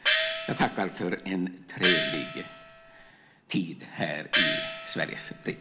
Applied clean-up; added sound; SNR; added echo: none; Gong; -3 dB; none.